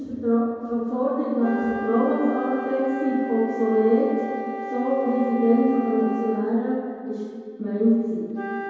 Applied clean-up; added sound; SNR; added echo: none; Wind instrument, woodwind instrument; 11 dB; reverberation time 2.2 s.